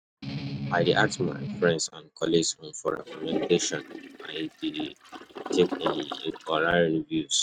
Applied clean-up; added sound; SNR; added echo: neural mask model RNNoise.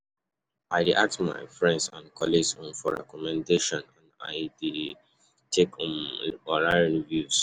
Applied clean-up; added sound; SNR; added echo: none; none; none; none.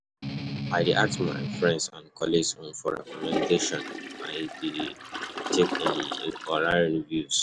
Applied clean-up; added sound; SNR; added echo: none; Strum + Toilet flush; 4 dB; none.